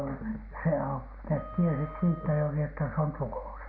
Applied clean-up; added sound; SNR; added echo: none; Wind instrument, woodwind instrument; 17 dB; none.